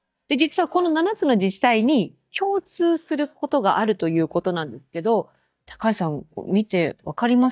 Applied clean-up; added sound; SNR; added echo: neural mask model DeepFilterNet 3.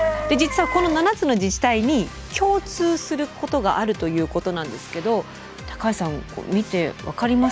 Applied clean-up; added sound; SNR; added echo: none; Chicken, rooster; 11 dB; none.